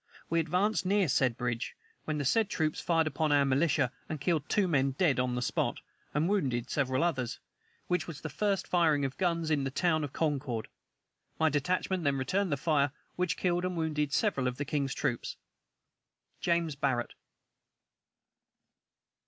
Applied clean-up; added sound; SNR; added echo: none; none; none; none.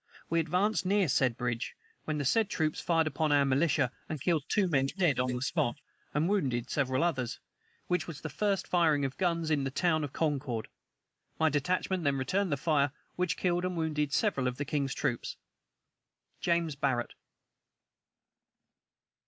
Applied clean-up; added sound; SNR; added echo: neural mask model Resemble Enhance denoiser.